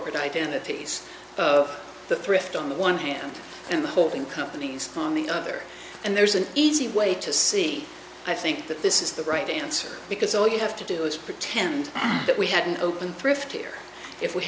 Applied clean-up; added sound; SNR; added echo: none; none; none; none.